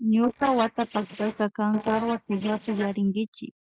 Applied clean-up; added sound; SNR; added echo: neural mask model Resemble Enhance denoiser.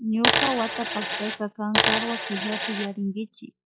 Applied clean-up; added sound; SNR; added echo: classical method log-MMSE.